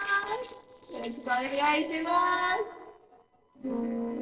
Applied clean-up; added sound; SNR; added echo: neural separator model SepFormer DNS4.